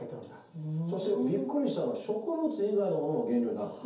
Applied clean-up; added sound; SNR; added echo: none; none; none; reverberation time 0.6 s.